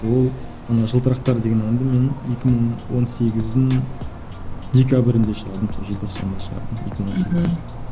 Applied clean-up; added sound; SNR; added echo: none; Insect; 7 dB; none.